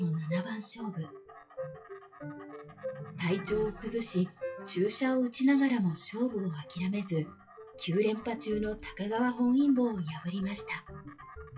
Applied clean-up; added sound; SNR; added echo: classical method WPE with log-MMSE.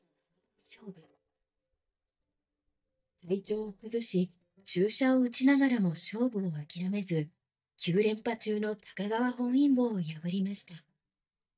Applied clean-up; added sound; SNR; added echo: neural mask model DeepFilterNet 3.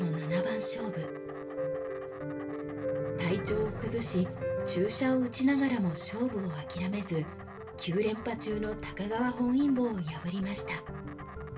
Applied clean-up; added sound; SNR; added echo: none; Insect; 20 dB; reverberation time 0.2 s.